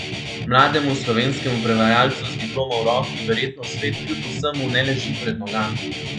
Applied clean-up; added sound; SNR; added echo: none; Guitar; 6 dB; none.